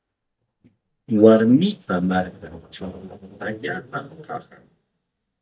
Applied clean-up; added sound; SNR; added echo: neural mask model DeepFilterNet 3.